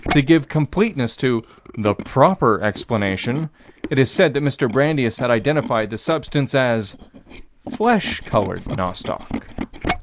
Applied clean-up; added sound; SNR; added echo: neural mask model Resemble Enhance denoiser.